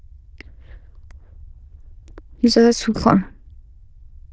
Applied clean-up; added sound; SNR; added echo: neural diffusion model UNIVERSE++.